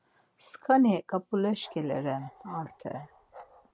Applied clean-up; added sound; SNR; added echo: none; Bark; 20 dB; none.